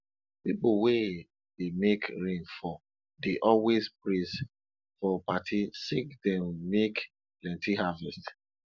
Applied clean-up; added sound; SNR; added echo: none; none; none; none.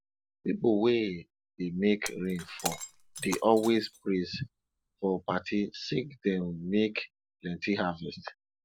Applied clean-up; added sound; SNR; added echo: none; Shatter; 14 dB; none.